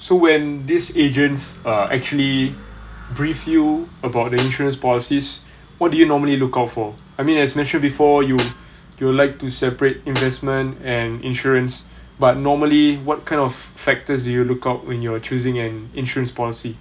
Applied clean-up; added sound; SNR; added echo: none; Snare drum; 16 dB; none.